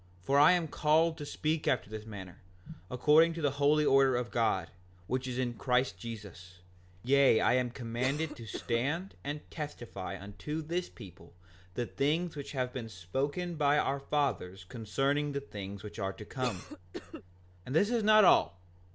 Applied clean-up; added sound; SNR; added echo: none; Cough; 14 dB; none.